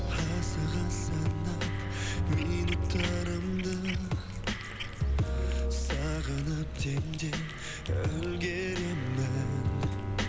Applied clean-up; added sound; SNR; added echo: none; Bowed string instrument + Cat; 4 dB; none.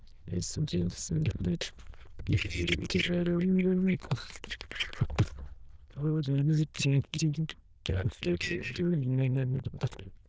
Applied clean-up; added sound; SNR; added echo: neural diffusion model UNIVERSE++.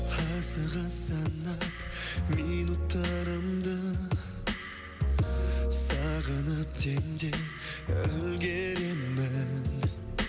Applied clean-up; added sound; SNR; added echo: none; none; none; none.